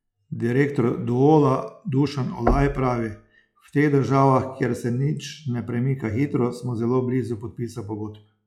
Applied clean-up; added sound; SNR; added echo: classical method log-MMSE.